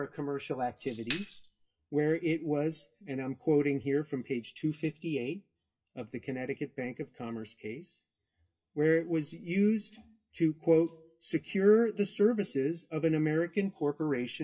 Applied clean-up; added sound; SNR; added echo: classical method WPE with log-MMSE.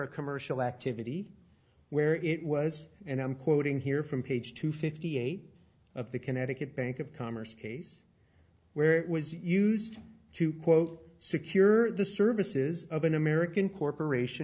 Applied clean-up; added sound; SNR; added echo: none; none; none; none.